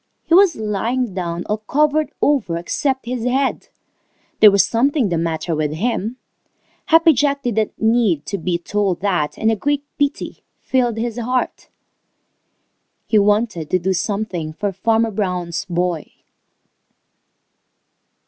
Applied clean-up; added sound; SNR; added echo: none; none; none; none.